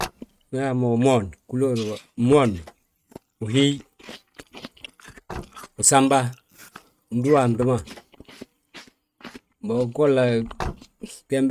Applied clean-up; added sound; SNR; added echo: neural mask model RNNoise.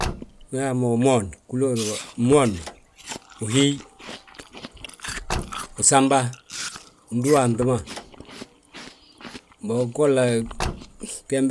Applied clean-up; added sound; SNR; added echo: none; Chewing, mastication + Car; 12 dB; none.